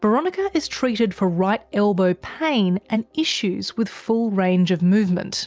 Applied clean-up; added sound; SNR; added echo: none; none; none; none.